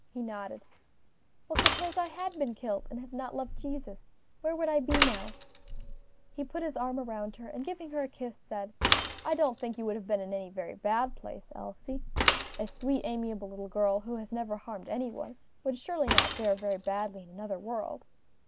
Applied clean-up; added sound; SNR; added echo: none; Mechanisms / Bicycle; 2 dB; none.